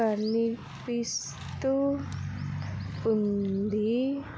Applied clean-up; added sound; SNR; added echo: none; none; none; none.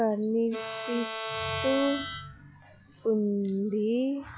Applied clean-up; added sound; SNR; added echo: classical method log-MMSE.